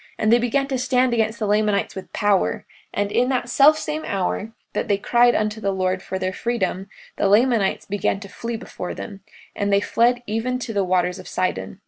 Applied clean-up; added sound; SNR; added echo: none; none; none; none.